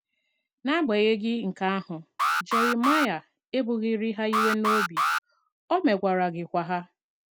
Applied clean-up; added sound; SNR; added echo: none; Alarm; 0 dB; none.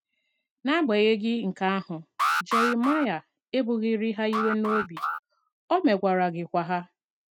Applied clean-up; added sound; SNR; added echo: neural mask model RNNoise.